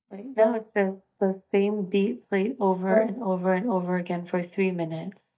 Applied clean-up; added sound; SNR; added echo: neural mask model DeepFilterNet 3.